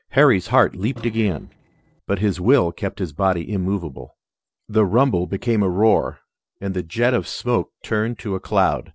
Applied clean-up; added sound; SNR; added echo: neural separator model SepFormer DNS4.